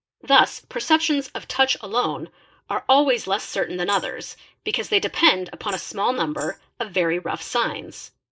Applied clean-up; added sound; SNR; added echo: neural mask model Resemble Enhance denoiser.